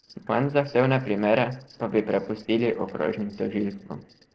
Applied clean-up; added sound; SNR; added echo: neural separator model SepFormer DNS4.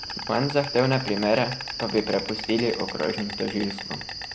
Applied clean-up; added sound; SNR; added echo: none; Insect; 8 dB; none.